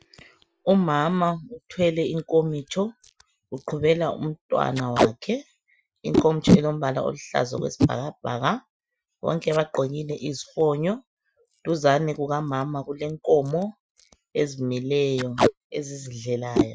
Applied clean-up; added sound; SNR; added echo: classical method Wiener filter.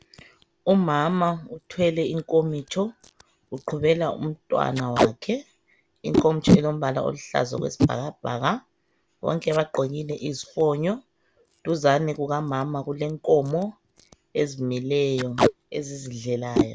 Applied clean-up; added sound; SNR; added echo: none; Packing tape, duct tape; 4 dB; none.